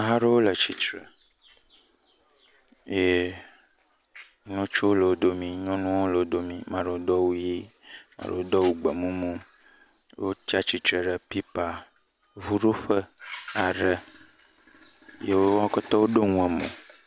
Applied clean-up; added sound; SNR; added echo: none; none; none; none.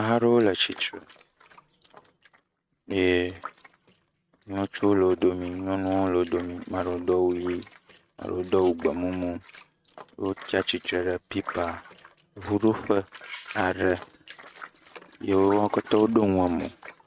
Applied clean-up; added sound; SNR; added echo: neural mask model RNNoise.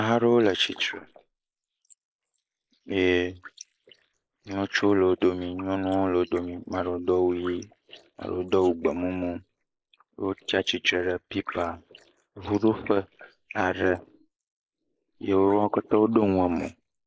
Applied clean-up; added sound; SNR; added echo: neural mask model Resemble Enhance denoiser.